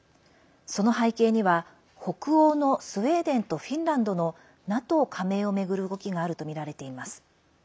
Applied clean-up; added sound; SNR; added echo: none; none; none; none.